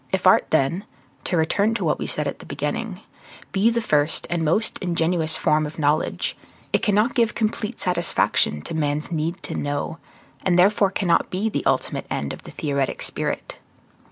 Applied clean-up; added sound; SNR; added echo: none; none; none; none.